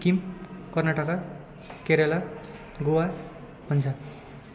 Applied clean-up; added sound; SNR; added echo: none; none; none; none.